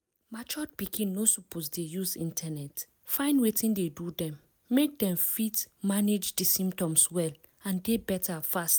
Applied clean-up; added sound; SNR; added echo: none; none; none; none.